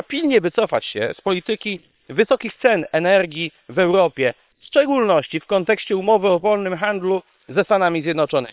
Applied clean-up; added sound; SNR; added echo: neural separator model SepFormer WHAM!.